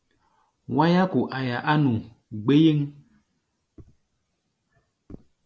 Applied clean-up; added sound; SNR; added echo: none; none; none; none.